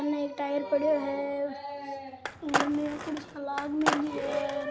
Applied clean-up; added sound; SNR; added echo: none; Skateboard; 2 dB; none.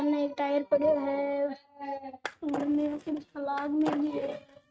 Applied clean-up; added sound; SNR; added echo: neural mask model RNNoise.